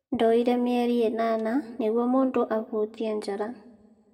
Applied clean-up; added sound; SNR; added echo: none; none; none; reverberation time 0.8 s.